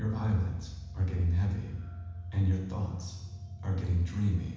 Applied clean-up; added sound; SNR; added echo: none; none; none; reverberation time 1.1 s.